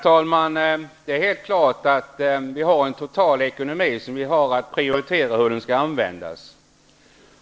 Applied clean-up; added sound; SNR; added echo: neural separator model SepFormer DNS4.